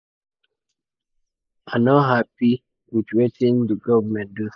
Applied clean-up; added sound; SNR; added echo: neural mask model Resemble Enhance denoiser.